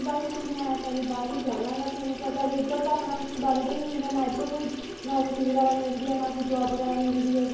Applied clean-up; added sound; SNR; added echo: none; Sink (filling or washing) / Water tap, faucet; 11 dB; reverberation time 1.0 s.